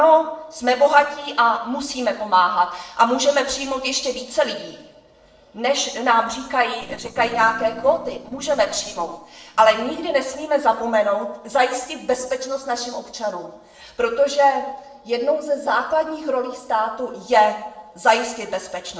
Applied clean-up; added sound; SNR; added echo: neural separator model SepFormer DNS4.